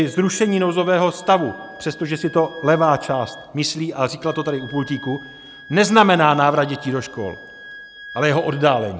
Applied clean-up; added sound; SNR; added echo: none; Wind instrument, woodwind instrument; 19 dB; none.